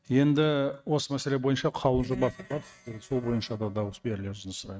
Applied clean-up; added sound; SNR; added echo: neural mask model RNNoise.